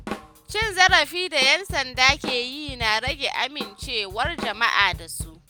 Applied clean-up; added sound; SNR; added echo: none; Drum kit; 13 dB; none.